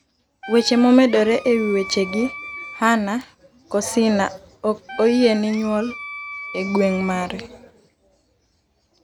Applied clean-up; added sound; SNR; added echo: none; Wind instrument, woodwind instrument; 14 dB; none.